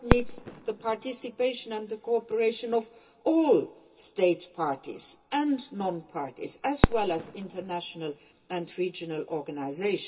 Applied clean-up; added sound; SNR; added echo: none; Fireworks; 5 dB; reverberation time 0.2 s.